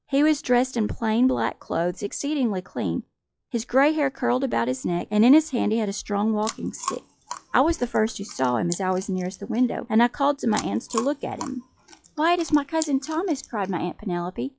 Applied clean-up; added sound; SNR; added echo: classical method log-MMSE.